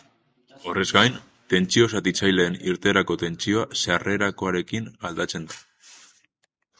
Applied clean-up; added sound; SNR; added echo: none; none; none; none.